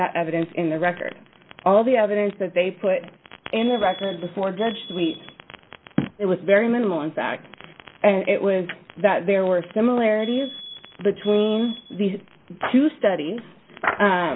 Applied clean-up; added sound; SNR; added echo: none; Alarm; 17 dB; none.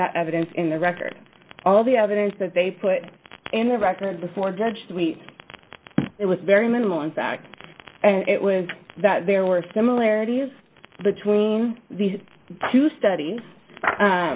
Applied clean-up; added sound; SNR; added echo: none; none; none; none.